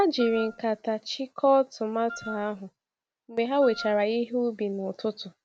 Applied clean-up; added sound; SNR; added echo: none; Wind instrument, woodwind instrument; 14 dB; none.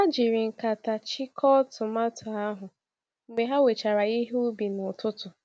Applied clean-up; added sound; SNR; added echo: none; none; none; none.